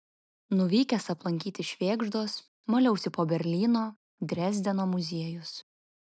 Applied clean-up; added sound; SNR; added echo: none; none; none; none.